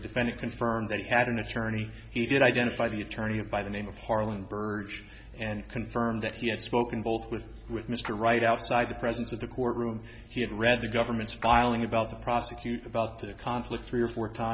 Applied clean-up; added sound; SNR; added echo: none; Splash, splatter; 19 dB; none.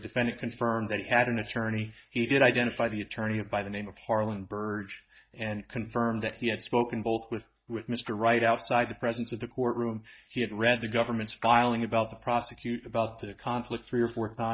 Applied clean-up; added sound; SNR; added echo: neural mask model DeepFilterNet 3.